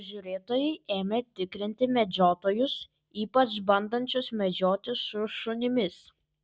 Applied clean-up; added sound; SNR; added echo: none; none; none; none.